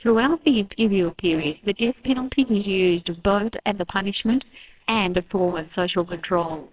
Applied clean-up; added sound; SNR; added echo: neural separator model SepFormer WHAMR!.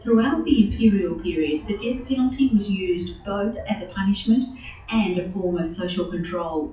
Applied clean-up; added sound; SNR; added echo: classical method WPE with log-MMSE.